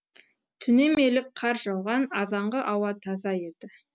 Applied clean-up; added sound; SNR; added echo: none; none; none; none.